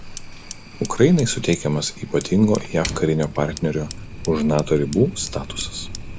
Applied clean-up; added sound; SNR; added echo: none; Fire + Livestock, farm animals, working animals; 12 dB; none.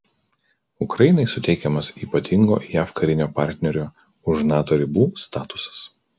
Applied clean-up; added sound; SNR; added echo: none; none; none; none.